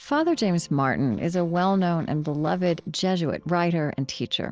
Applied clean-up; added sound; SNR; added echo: neural separator model SepFormer DNS4.